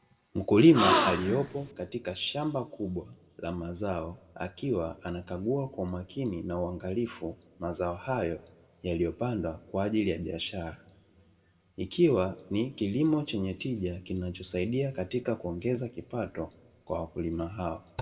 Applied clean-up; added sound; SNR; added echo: none; Gasp; -3 dB; reverberation time 1.0 s.